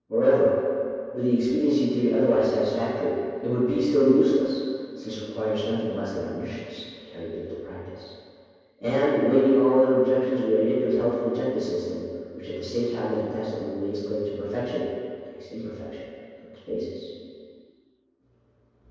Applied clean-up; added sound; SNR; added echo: none; none; none; reverberation time 2.2 s.